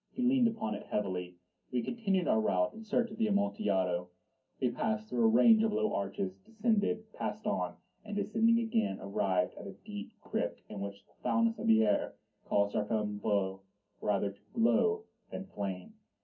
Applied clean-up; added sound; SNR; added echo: none; none; none; reverberation time 0.4 s.